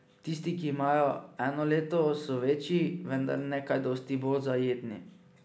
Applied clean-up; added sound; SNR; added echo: none; none; none; none.